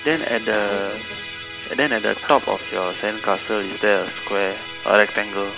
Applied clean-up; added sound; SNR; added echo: none; Musical instrument; 11 dB; none.